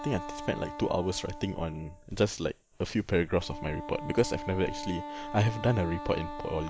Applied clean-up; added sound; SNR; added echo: none; Wind instrument, woodwind instrument; 11 dB; none.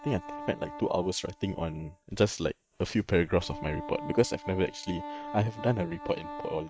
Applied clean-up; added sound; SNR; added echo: neural mask model RNNoise.